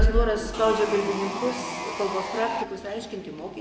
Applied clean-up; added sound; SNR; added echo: none; Sawing; 7 dB; none.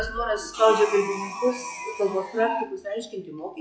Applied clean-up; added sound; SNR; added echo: classical method log-MMSE.